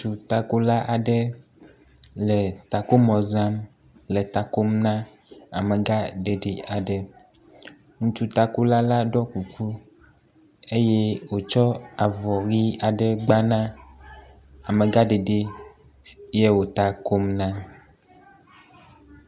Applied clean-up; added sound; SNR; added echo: none; none; none; none.